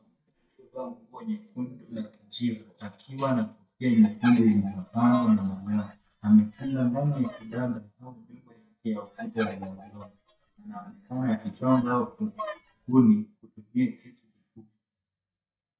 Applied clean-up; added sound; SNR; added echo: neural mask model DeepFilterNet 3.